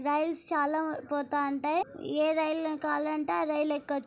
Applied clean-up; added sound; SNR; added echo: none; none; none; none.